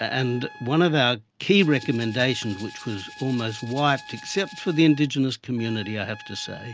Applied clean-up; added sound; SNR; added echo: none; Trumpet + Rattle (instrument); 19 dB; none.